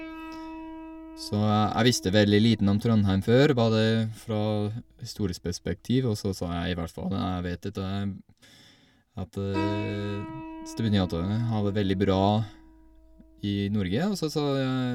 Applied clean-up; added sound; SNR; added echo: none; Piano; 16 dB; none.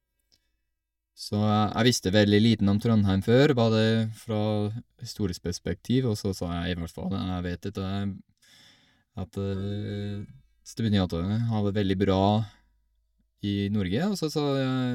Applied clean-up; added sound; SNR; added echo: neural mask model DeepFilterNet 3.